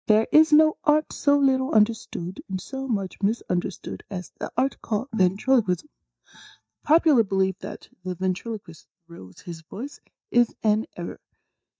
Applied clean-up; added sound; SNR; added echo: neural mask model DeepFilterNet 3.